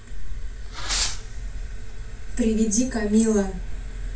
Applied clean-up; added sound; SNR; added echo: none; Fireworks; 11 dB; reverberation time 0.2 s.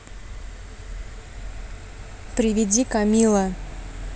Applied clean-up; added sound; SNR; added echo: none; none; none; none.